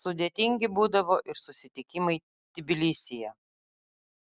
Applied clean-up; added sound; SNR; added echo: none; none; none; none.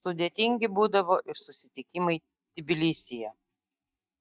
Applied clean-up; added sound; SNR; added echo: neural mask model DeepFilterNet 3.